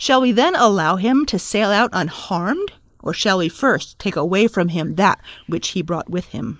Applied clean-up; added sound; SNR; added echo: neural mask model Resemble Enhance denoiser.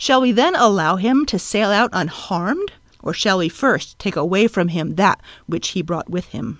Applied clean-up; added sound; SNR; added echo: none; none; none; none.